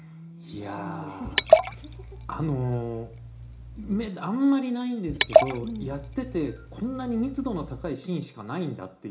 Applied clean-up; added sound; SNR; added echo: none; Liquid; -3 dB; reverberation time 0.4 s.